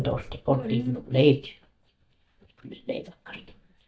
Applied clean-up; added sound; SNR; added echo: neural mask model DeepFilterNet 3.